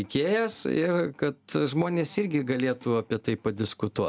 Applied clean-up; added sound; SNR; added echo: none; none; none; none.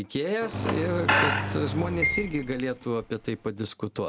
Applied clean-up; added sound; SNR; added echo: none; Engine + Squeak / Screech; -1 dB; none.